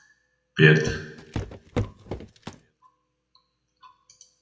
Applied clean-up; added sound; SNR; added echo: none; Walk, footsteps; 6 dB; reverberation time 0.8 s.